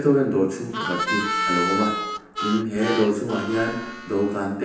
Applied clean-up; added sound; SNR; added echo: none; Harmonica; 4 dB; reverberation time 0.9 s.